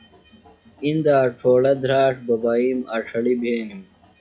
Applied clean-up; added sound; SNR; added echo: classical method log-MMSE.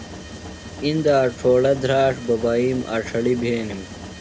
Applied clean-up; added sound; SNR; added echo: none; Mechanisms; 15 dB; none.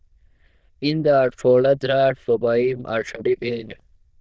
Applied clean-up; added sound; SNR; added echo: neural diffusion model UNIVERSE++.